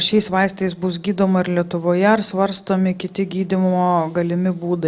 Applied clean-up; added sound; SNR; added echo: none; none; none; none.